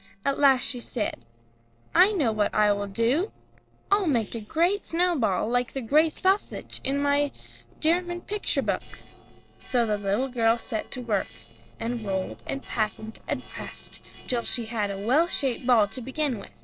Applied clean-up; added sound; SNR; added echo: neural separator model SepFormer DNS4.